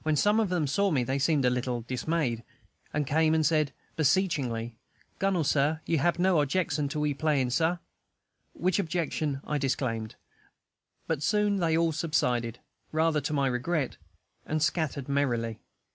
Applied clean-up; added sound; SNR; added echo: none; none; none; none.